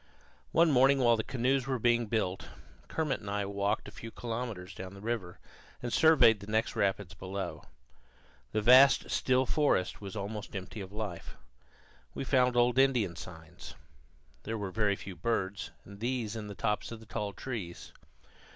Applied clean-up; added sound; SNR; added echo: none; none; none; none.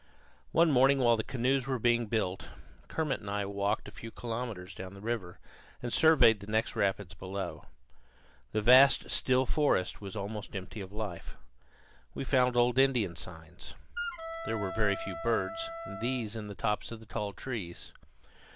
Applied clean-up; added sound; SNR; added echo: none; Wind instrument, woodwind instrument; 9 dB; none.